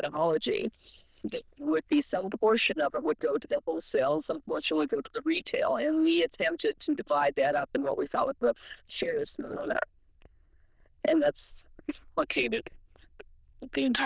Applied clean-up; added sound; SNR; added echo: neural diffusion model UNIVERSE++.